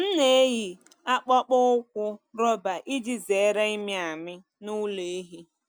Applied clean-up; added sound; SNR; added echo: none; none; none; none.